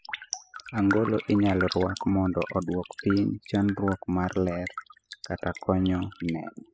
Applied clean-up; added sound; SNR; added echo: classical method spectral subtraction.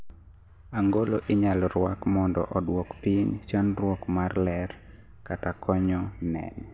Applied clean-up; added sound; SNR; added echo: none; none; none; none.